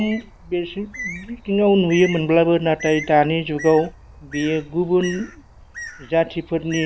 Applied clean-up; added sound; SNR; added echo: none; Bird; 16 dB; none.